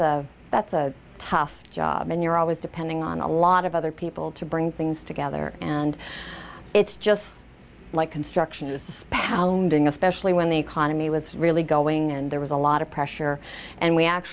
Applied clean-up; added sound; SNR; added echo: none; none; none; none.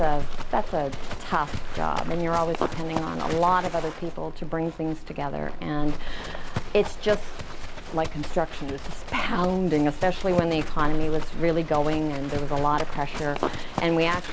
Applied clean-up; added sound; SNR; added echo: none; Livestock, farm animals, working animals; 1 dB; none.